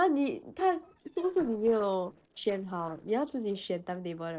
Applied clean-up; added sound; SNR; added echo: neural separator model SepFormer DNS4.